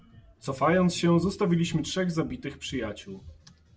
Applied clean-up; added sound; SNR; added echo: none; none; none; none.